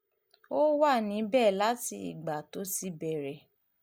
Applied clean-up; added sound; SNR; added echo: none; none; none; none.